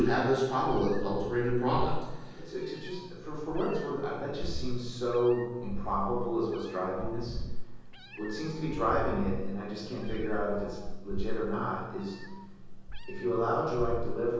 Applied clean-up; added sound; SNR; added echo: none; Meow; 3 dB; reverberation time 1.3 s.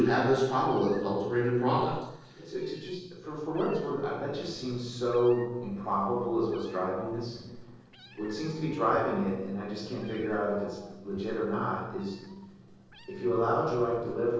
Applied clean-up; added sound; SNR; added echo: neural separator model SepFormer DNS4.